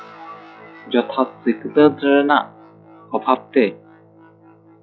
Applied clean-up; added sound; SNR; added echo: classical method log-MMSE.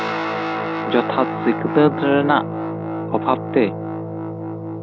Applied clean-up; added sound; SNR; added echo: none; Guitar; 3 dB; none.